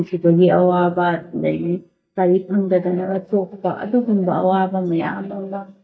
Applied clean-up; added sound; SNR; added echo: neural mask model DeepFilterNet 3.